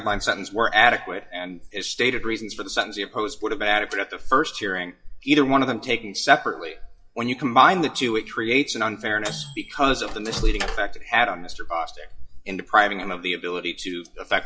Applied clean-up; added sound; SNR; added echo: classical method WPE with log-MMSE.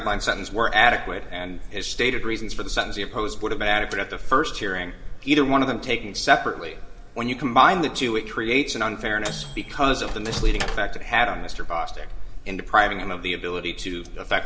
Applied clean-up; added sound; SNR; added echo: none; Microwave oven; 12 dB; reverberation time 1.8 s.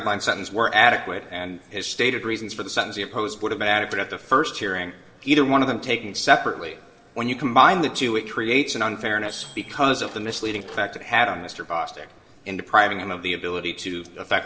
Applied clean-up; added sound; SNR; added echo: neural separator model SepFormer DNS4.